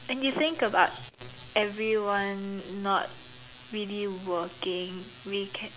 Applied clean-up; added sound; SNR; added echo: none; none; none; none.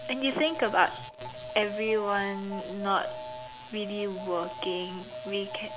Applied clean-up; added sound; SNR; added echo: none; Alarm; 10 dB; none.